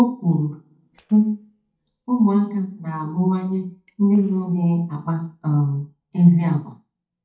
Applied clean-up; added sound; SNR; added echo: neural mask model DeepFilterNet 3.